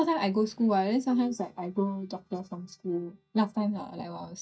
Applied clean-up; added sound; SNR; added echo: neural mask model DeepFilterNet 3.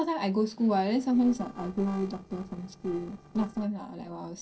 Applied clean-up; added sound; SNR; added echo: neural separator model SepFormer DNS4.